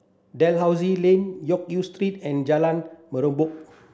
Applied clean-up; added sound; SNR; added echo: none; none; none; none.